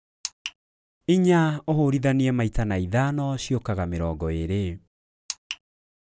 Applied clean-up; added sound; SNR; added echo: none; none; none; none.